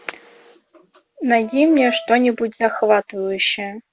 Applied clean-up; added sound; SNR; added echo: none; Brass instrument; 15 dB; none.